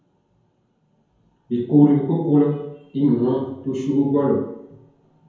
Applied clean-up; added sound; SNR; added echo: none; none; none; reverberation time 0.9 s.